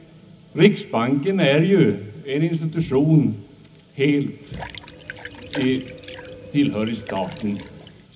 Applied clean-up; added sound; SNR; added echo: none; Liquid; 16 dB; reverberation time 0.4 s.